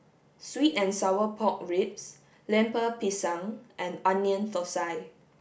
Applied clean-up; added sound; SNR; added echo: none; none; none; none.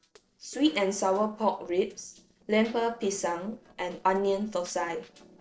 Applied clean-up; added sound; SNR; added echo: neural separator model SepFormer DNS4.